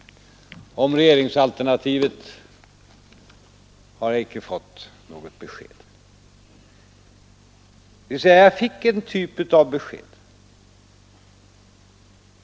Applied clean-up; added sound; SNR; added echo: none; none; none; none.